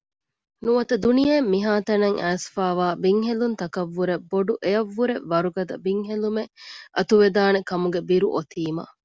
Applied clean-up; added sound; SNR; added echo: none; none; none; none.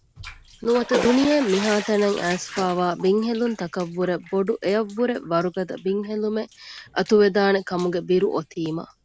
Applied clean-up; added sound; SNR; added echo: none; Bathtub (filling or washing); 13 dB; none.